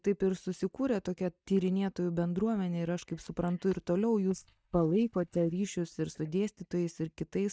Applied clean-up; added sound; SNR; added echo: neural mask model DeepFilterNet 3.